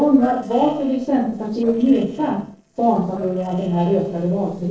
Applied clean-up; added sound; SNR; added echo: neural separator model SepFormer DNS4.